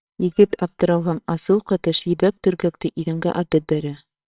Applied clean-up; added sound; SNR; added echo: neural separator model SepFormer WHAMR!.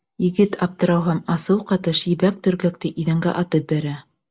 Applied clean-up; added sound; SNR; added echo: none; none; none; none.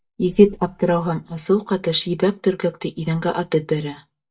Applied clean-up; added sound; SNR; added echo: neural mask model DeepFilterNet 3.